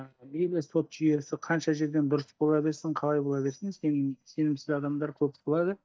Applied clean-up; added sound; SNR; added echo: neural mask model DeepFilterNet 3.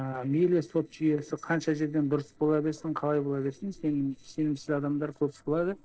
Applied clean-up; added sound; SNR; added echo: neural separator model SepFormer DNS4.